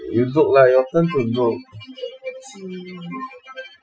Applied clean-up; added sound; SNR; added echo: classical method Wiener filter.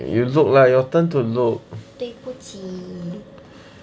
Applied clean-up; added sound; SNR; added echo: none; none; none; none.